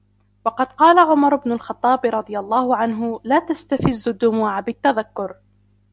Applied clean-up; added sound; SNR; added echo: none; none; none; none.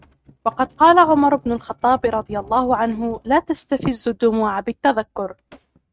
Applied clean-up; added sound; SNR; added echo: neural mask model RNNoise.